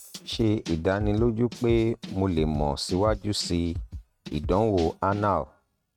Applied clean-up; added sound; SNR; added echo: neural mask model RNNoise.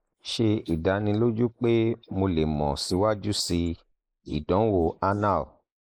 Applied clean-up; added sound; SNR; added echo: neural mask model Resemble Enhance denoiser.